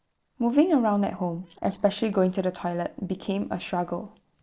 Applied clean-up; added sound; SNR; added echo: neural separator model SepFormer DNS4.